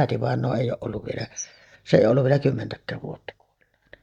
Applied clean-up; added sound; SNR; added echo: neural mask model DeepFilterNet 3.